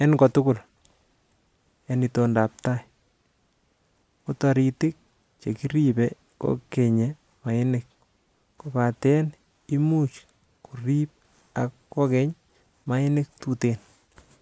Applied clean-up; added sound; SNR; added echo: none; none; none; none.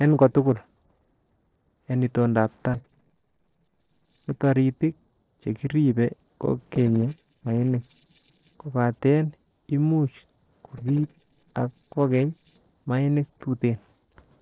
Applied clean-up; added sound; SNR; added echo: neural separator model SepFormer DNS4.